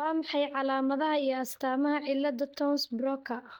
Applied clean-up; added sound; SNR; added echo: neural mask model DeepFilterNet 3.